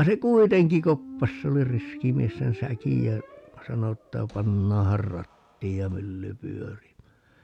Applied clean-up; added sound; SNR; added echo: none; Squeak; 19 dB; none.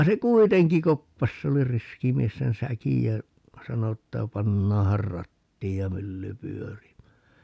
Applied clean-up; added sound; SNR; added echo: none; none; none; none.